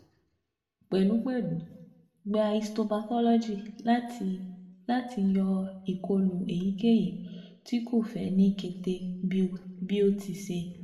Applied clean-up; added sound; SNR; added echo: none; none; none; reverberation time 0.6 s.